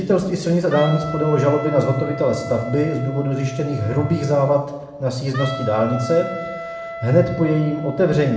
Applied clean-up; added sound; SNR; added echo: none; Wind instrument, woodwind instrument; 12 dB; reverberation time 0.8 s.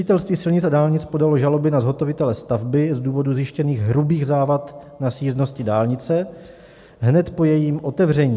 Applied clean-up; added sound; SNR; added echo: none; none; none; none.